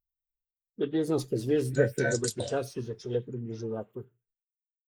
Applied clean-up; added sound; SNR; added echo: neural mask model Resemble Enhance denoiser.